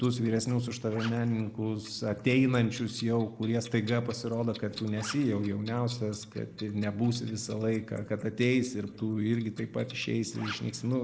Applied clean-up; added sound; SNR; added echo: neural mask model Resemble Enhance denoiser.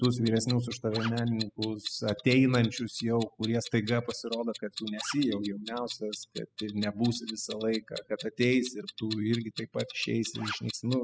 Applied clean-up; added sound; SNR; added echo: classical method spectral subtraction.